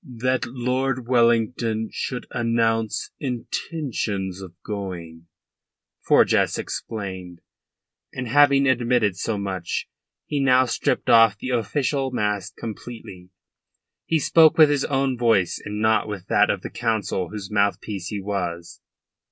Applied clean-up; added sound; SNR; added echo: none; none; none; none.